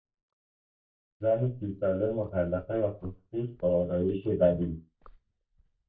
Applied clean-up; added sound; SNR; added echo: neural mask model DeepFilterNet 3.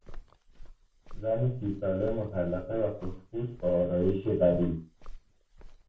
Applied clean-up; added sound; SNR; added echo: none; Walk, footsteps; 14 dB; reverberation time 0.4 s.